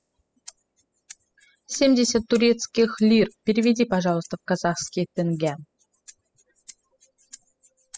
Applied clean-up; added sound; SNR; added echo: classical method spectral subtraction.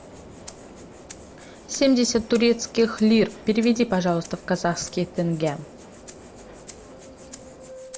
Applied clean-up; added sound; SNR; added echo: none; Subway, metro, underground + Rattle (instrument); 18 dB; none.